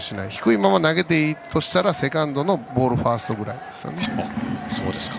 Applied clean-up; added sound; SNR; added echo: none; Cutlery, silverware; 19 dB; none.